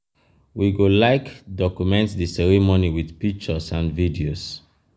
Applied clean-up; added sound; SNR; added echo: none; none; none; none.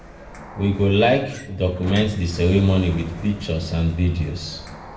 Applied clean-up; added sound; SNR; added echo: none; Sliding door; 16 dB; reverberation time 0.7 s.